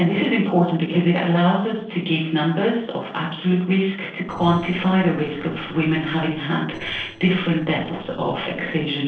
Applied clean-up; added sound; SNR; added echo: neural separator model SepFormer DNS4.